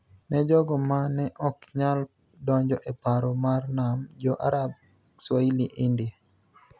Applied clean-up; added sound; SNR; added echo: none; none; none; none.